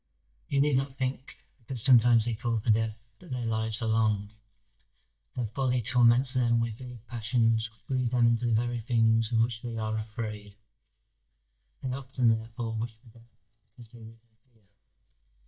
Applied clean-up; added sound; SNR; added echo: neural mask model DeepFilterNet 3.